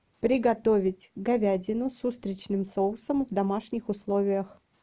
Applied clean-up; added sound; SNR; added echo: none; none; none; none.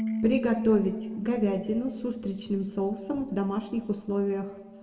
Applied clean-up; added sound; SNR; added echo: none; Bass guitar; 7 dB; reverberation time 1.4 s.